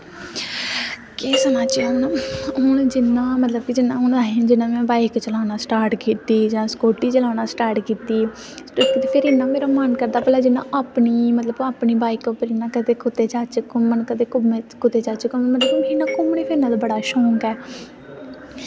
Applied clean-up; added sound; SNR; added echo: none; Doorbell; 5 dB; none.